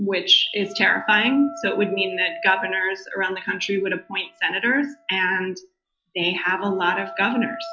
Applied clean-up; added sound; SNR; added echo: classical method log-MMSE.